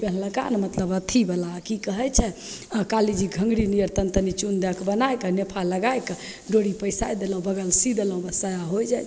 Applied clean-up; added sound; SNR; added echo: none; none; none; none.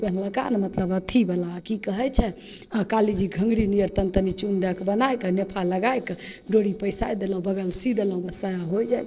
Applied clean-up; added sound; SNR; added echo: neural separator model SepFormer DNS4.